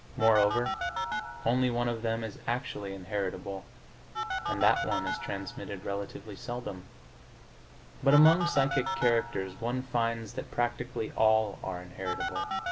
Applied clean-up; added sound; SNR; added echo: none; Telephone; 7 dB; none.